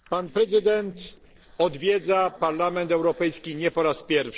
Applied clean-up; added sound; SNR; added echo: neural separator model SepFormer DNS4.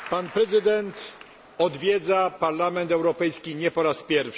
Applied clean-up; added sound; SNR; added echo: none; none; none; none.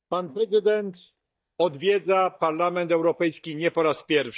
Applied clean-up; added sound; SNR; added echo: neural mask model DeepFilterNet 3.